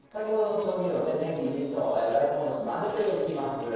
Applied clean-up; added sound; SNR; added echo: neural separator model SepFormer DNS4.